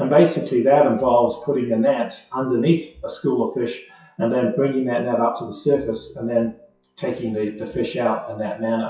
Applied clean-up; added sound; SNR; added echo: classical method WPE with log-MMSE.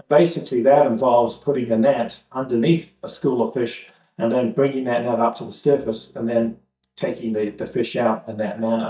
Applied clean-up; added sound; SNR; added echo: neural mask model DeepFilterNet 3.